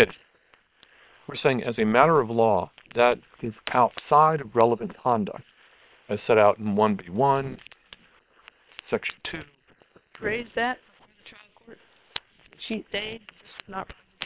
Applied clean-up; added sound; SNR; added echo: neural separator model SepFormer WHAM!.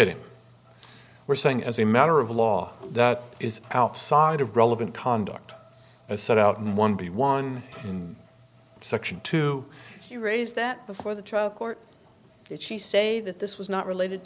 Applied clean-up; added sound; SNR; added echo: none; none; none; none.